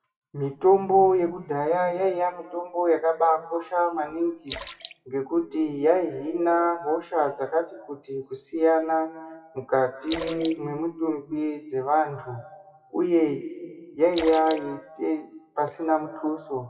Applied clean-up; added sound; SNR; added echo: classical method WPE with log-MMSE.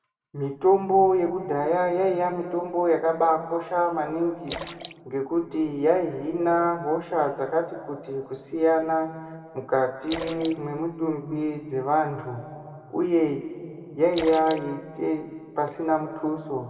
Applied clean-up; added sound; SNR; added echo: none; Splash, splatter; 17 dB; reverberation time 2.2 s.